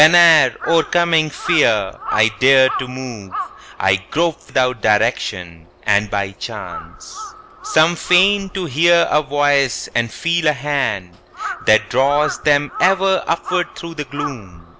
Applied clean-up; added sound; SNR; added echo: none; Crow; 13 dB; none.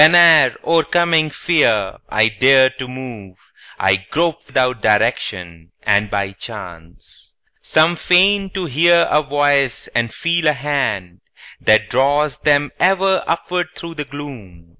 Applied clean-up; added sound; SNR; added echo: none; none; none; none.